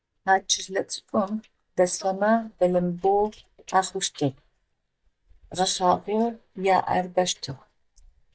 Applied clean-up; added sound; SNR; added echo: neural mask model DeepFilterNet 3.